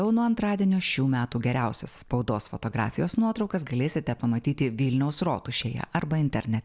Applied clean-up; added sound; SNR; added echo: none; none; none; none.